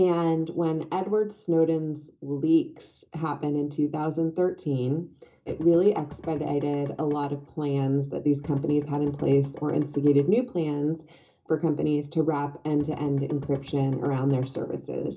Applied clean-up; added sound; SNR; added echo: none; Drum / Drum kit; 20 dB; reverberation time 0.2 s.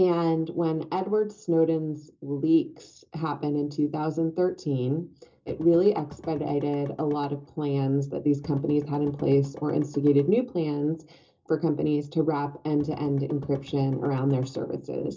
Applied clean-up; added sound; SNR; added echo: neural separator model SepFormer DNS4.